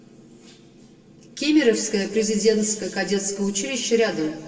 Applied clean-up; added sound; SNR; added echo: none; none; none; reverberation time 1.6 s.